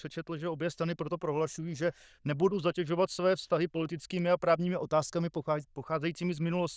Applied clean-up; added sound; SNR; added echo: neural diffusion model UNIVERSE++.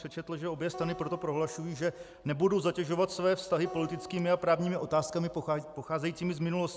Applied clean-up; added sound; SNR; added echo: none; Acoustic guitar; 18 dB; none.